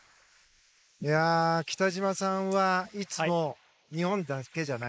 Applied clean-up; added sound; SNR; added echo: neural mask model Resemble Enhance denoiser.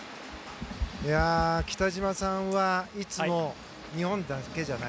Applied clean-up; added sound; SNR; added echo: none; none; none; none.